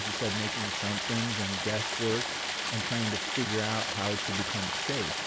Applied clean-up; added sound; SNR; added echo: none; Stream; -1 dB; none.